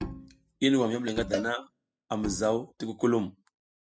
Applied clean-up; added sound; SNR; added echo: classical method spectral subtraction.